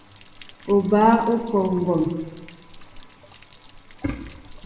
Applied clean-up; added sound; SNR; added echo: none; Stream / Trickle, dribble / Splash, splatter; 19 dB; reverberation time 1.2 s.